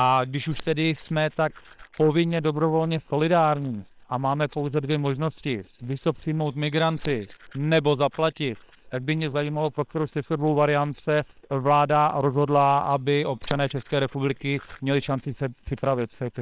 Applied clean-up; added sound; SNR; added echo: neural separator model SepFormer WHAM!.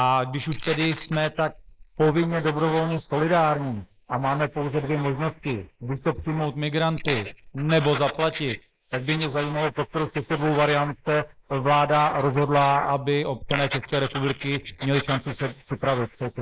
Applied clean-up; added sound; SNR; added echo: neural mask model Resemble Enhance denoiser.